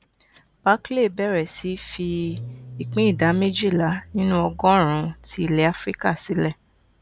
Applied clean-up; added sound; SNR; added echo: none; Engine starting / Car; 17 dB; none.